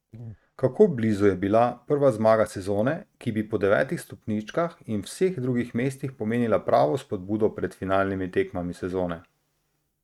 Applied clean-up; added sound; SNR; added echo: neural mask model RNNoise.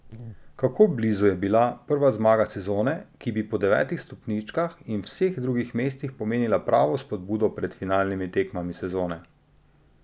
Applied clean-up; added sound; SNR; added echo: none; Buzz; 19 dB; none.